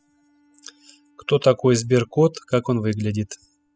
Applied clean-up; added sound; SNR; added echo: classical method spectral subtraction.